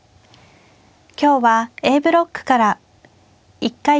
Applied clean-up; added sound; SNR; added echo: none; none; none; none.